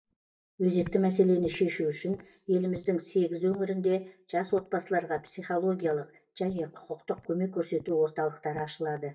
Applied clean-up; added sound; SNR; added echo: neural mask model DeepFilterNet 3.